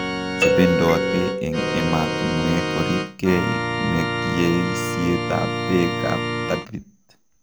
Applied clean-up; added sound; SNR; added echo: none; Organ + Doorbell; 0 dB; none.